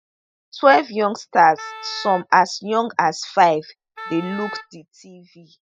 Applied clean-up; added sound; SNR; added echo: classical method spectral subtraction.